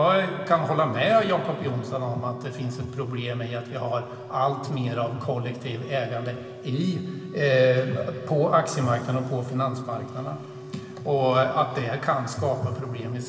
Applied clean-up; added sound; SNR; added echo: none; Wind instrument, woodwind instrument; 17 dB; reverberation time 2.3 s.